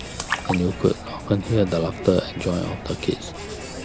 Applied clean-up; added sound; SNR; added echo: none; Splash, splatter + Crowd; 8 dB; none.